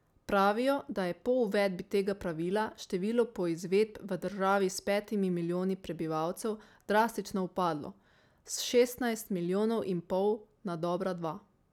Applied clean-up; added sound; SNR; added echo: none; none; none; none.